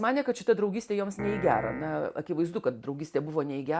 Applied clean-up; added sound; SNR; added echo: none; Piano; 9 dB; none.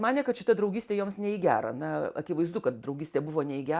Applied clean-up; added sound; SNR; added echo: none; none; none; none.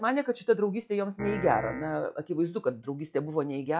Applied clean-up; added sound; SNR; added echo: classical method log-MMSE.